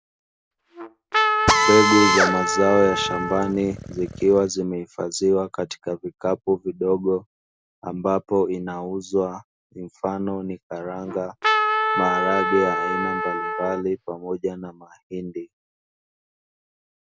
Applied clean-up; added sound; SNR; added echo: none; Trumpet + Drill; -2 dB; none.